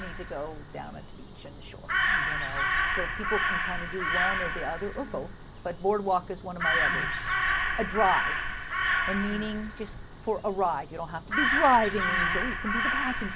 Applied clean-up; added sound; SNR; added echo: none; Crow; -2 dB; none.